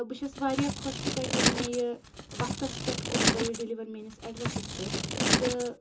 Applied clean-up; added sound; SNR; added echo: none; Scissors; -4 dB; reverberation time 0.2 s.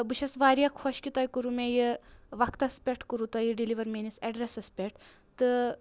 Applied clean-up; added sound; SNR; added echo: none; none; none; none.